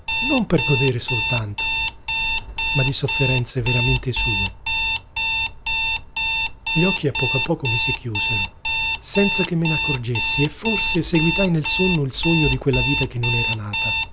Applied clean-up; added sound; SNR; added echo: none; Alarm; -3 dB; none.